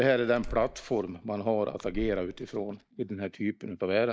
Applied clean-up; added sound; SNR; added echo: neural mask model DeepFilterNet 3.